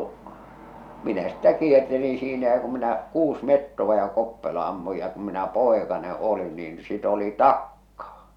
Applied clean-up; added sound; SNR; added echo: none; none; none; none.